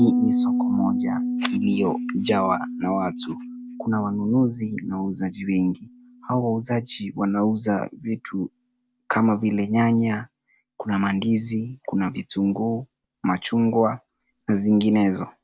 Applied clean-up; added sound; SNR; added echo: none; Piano; 7 dB; none.